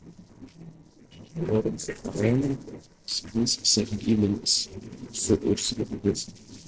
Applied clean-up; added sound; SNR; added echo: neural separator model SepFormer DNS4.